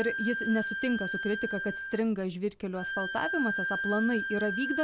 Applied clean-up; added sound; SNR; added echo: none; Bowed string instrument; 4 dB; none.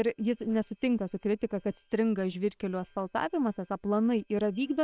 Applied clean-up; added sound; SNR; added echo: neural separator model SepFormer WHAM!.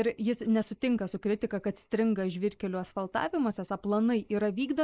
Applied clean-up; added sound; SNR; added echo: neural mask model Resemble Enhance denoiser.